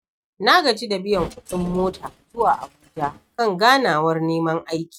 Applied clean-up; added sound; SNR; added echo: neural mask model RNNoise.